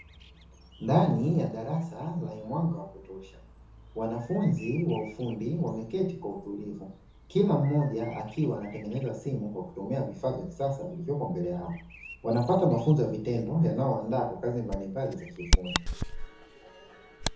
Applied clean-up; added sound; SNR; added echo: none; Bird vocalization, bird call, bird song; 9 dB; reverberation time 0.6 s.